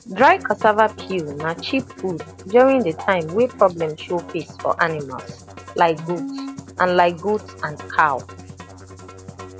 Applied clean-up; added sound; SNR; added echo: none; Musical instrument; 15 dB; none.